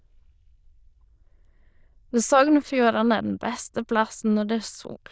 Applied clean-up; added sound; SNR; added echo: neural diffusion model UNIVERSE++.